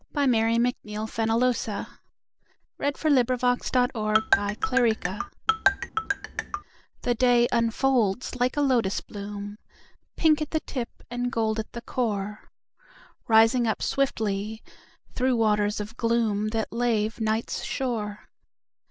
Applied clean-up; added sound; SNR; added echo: none; Marimba, xylophone; 2 dB; none.